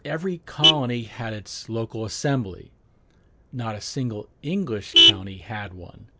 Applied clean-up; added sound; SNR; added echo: none; Vehicle horn, car horn, honking; -3 dB; none.